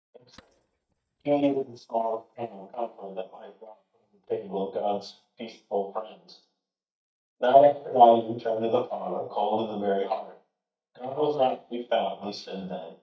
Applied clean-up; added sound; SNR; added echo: neural mask model DeepFilterNet 3.